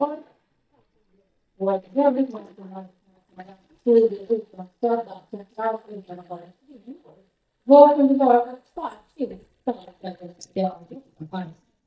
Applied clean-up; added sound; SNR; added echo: neural mask model DeepFilterNet 3.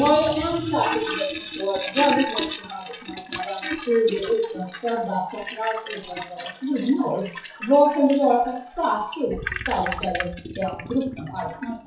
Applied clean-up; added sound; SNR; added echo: classical method WPE with log-MMSE.